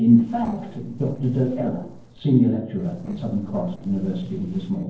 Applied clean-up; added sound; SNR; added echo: neural separator model SepFormer DNS4.